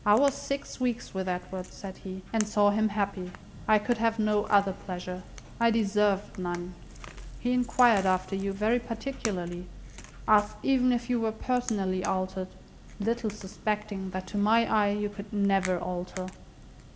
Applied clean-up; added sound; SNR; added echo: none; Crack / Crackle; 16 dB; reverberation time 2.2 s.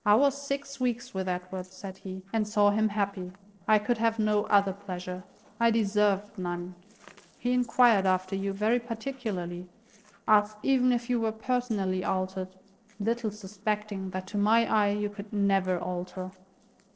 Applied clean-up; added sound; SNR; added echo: neural separator model SepFormer DNS4.